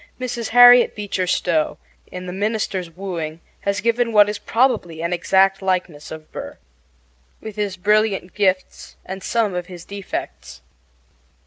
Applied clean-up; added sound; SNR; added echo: none; none; none; none.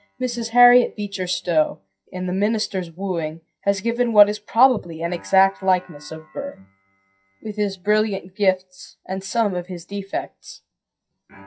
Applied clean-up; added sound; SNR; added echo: classical method WPE with log-MMSE.